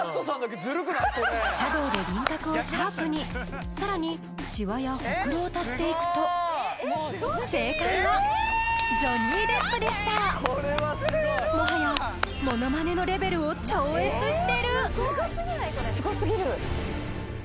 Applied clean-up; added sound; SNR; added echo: none; Bowed string instrument; 15 dB; none.